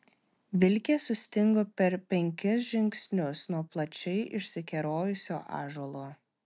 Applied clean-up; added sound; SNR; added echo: none; none; none; none.